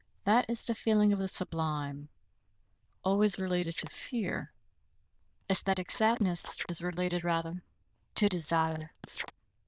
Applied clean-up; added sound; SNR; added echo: neural diffusion model UNIVERSE++.